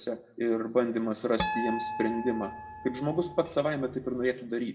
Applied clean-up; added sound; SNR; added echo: none; Harp; 7 dB; reverberation time 1.5 s.